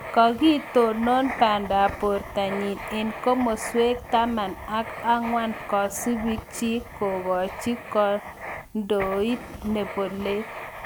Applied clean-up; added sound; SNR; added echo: none; Writing; 12 dB; none.